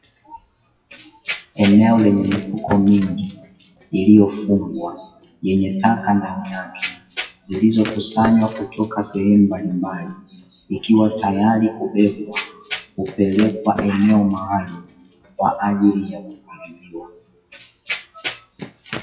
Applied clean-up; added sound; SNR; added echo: classical method WPE with log-MMSE.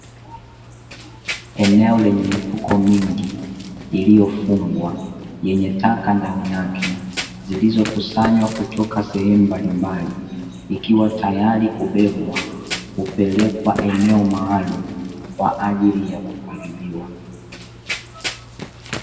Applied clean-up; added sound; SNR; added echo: none; Run; 14 dB; reverberation time 2.0 s.